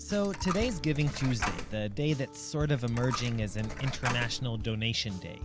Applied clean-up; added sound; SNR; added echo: none; Coin (dropping); 7 dB; none.